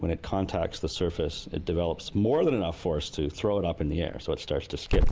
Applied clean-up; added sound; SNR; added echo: none; Growling / Hiss; 5 dB; none.